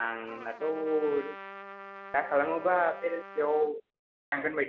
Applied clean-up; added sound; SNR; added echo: none; Trumpet; 14 dB; none.